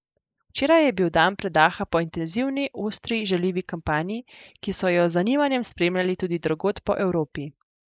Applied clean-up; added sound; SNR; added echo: neural mask model Resemble Enhance denoiser.